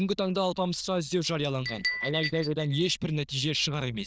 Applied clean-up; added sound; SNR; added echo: neural diffusion model UNIVERSE++.